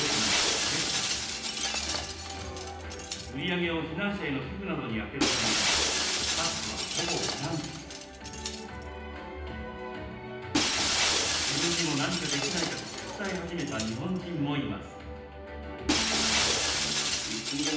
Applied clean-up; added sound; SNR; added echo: none; Shatter; -3 dB; reverberation time 0.9 s.